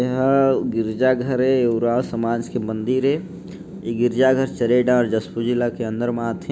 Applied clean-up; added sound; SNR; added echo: none; none; none; none.